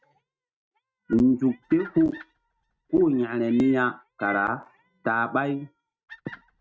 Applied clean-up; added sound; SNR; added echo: neural mask model RNNoise.